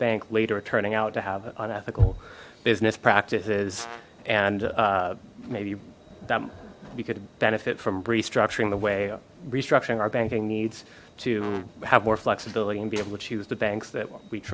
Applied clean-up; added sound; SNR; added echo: none; Brass instrument; 19 dB; none.